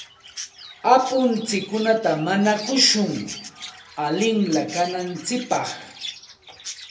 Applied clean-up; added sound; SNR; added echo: none; Chirp, tweet; 15 dB; reverberation time 0.3 s.